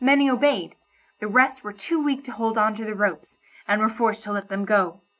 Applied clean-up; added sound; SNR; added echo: none; none; none; none.